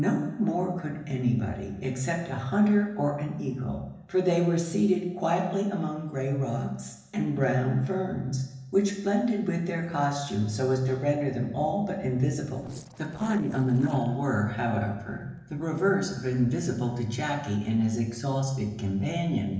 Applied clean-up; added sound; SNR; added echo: neural separator model SepFormer DNS4.